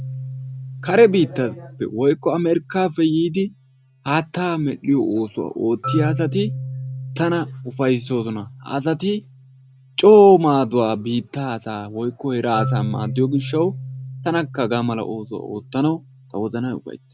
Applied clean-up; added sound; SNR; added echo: none; Marimba, xylophone; 12 dB; none.